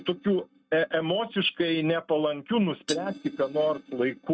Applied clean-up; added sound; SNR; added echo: neural mask model RNNoise.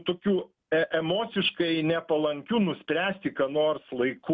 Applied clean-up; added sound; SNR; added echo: none; none; none; none.